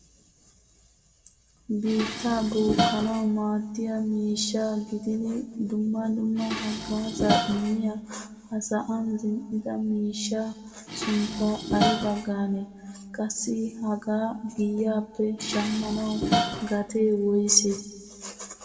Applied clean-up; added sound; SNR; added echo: none; Dishes, pots, and pans; 6 dB; reverberation time 1.5 s.